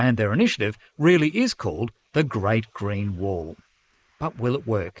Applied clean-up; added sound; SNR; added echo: neural mask model Resemble Enhance denoiser.